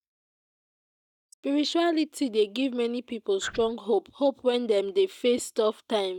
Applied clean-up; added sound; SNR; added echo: neural mask model DeepFilterNet 3.